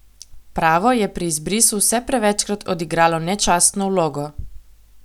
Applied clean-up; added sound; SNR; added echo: none; none; none; none.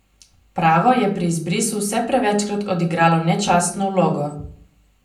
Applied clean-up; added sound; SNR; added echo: none; none; none; reverberation time 0.6 s.